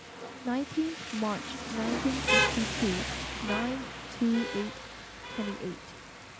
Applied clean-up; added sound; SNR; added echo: none; Rain; 0 dB; none.